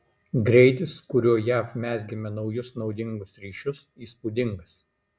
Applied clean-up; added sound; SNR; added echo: none; none; none; none.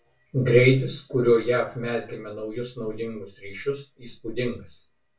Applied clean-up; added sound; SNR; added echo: none; none; none; reverberation time 0.2 s.